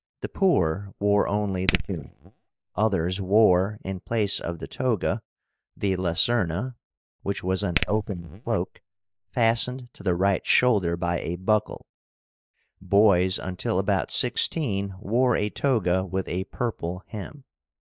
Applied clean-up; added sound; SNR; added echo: neural mask model DeepFilterNet 3.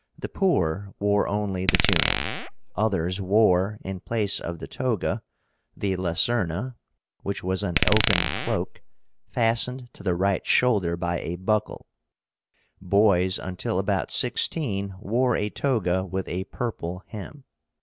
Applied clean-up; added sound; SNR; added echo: none; Glass; 1 dB; none.